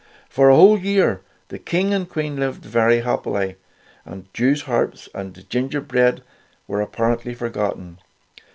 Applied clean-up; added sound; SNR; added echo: none; none; none; none.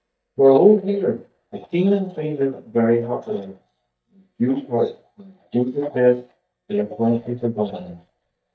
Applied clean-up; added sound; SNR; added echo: neural mask model DeepFilterNet 3.